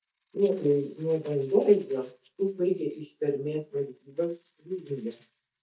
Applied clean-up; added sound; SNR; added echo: neural mask model DeepFilterNet 3.